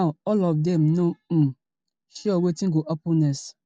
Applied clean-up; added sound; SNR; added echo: none; none; none; none.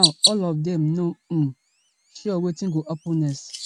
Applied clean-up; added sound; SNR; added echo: none; Chirp, tweet; 3 dB; none.